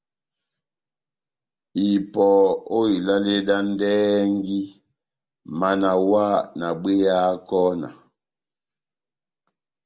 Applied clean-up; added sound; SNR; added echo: none; none; none; none.